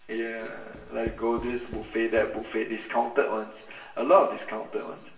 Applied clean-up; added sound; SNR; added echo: none; Writing; 15 dB; reverberation time 0.8 s.